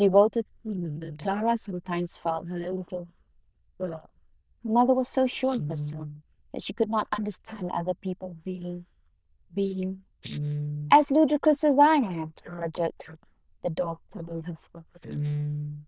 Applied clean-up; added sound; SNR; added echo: neural diffusion model UNIVERSE++.